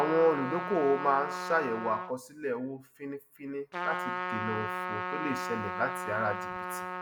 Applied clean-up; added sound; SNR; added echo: none; Trumpet; 5 dB; none.